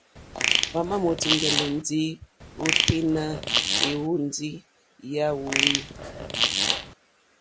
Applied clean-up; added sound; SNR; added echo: none; Fart; -3 dB; none.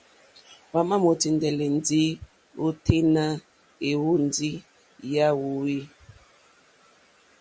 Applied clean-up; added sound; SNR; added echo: none; none; none; none.